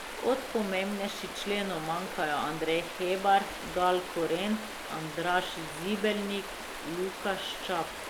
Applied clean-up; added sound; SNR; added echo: none; Stream; 8 dB; none.